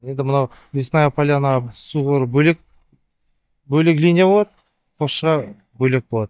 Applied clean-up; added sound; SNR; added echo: neural mask model DeepFilterNet 3.